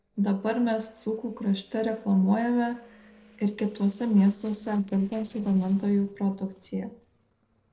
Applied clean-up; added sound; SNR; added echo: neural separator model SepFormer DNS4.